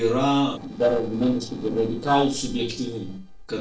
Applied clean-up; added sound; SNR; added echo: neural separator model SepFormer DNS4.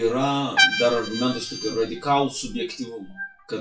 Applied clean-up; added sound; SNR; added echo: classical method WPE with log-MMSE.